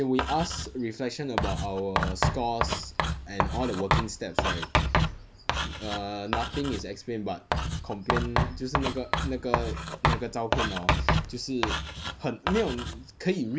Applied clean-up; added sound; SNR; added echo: none; Writing; -3 dB; none.